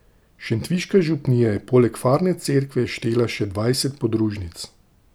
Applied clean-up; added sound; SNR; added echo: none; none; none; none.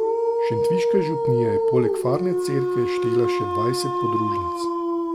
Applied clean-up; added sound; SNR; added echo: none; Dog; -4 dB; none.